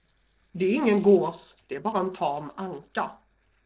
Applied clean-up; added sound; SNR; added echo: neural separator model SepFormer DNS4.